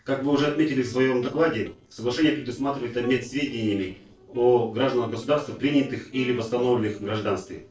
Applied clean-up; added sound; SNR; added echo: neural separator model SepFormer DNS4.